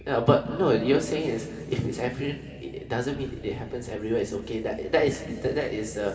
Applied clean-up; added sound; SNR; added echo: none; Bass guitar; 19 dB; reverberation time 2.5 s.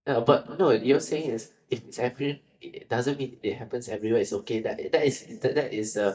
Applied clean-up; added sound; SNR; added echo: neural mask model DeepFilterNet 3.